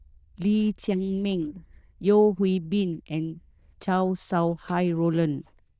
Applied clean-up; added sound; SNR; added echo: neural diffusion model UNIVERSE++.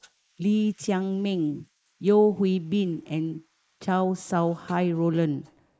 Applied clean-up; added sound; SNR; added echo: neural mask model Resemble Enhance denoiser.